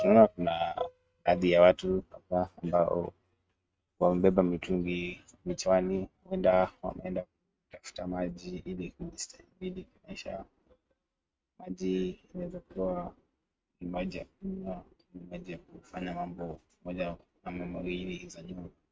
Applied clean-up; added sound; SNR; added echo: neural mask model RNNoise.